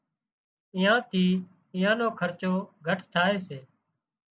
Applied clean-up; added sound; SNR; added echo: none; none; none; none.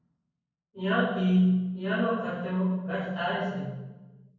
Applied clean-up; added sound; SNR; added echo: none; none; none; reverberation time 1.3 s.